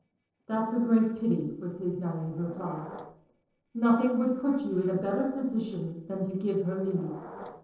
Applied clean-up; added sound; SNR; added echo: neural separator model SepFormer DNS4.